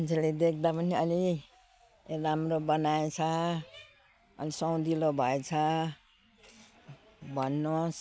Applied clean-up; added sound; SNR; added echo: none; none; none; none.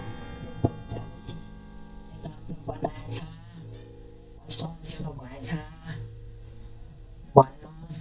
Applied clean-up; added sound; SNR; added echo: neural mask model DeepFilterNet 3.